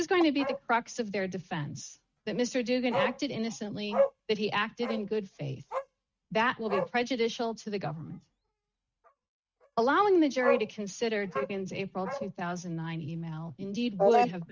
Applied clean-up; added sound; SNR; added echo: neural mask model RNNoise.